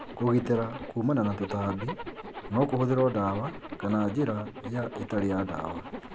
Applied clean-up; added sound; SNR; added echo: none; Zipper (clothing); 11 dB; none.